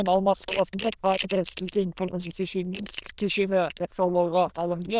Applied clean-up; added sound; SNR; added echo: neural diffusion model UNIVERSE++.